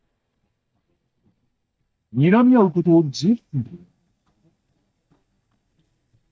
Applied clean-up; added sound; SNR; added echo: neural mask model DeepFilterNet 3.